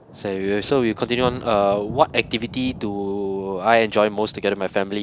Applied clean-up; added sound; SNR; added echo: none; Thunder; 16 dB; none.